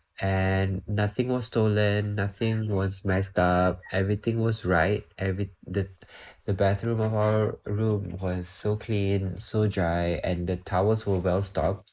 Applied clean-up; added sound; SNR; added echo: neural mask model Resemble Enhance denoiser.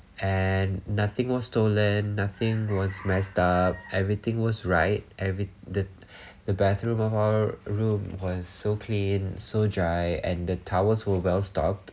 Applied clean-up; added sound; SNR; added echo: none; none; none; none.